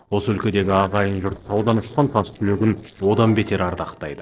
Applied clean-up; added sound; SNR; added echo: neural separator model SepFormer DNS4.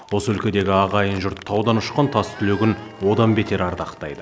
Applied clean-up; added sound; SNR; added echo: none; none; none; none.